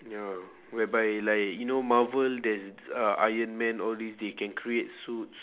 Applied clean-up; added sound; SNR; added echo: none; none; none; none.